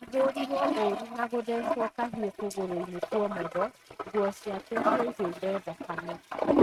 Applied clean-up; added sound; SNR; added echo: neural mask model RNNoise.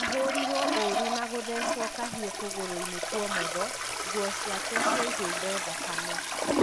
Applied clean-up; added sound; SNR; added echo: none; Toilet flush; -4 dB; none.